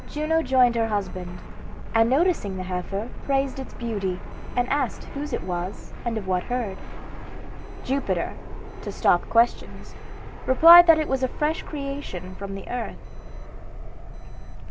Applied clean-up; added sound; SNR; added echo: none; Fixed-wing aircraft, airplane; 14 dB; none.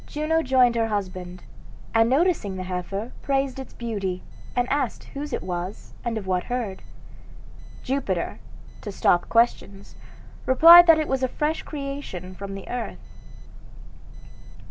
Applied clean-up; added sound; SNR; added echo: none; none; none; none.